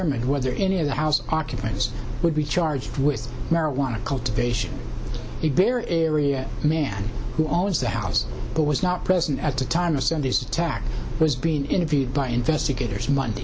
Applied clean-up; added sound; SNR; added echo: none; none; none; none.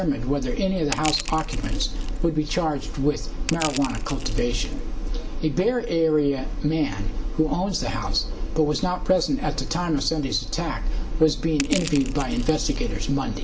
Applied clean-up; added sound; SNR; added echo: none; Crushing; 12 dB; reverberation time 0.5 s.